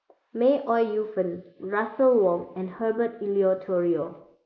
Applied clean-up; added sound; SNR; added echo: neural mask model Resemble Enhance denoiser.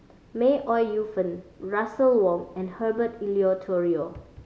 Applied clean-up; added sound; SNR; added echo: none; none; none; none.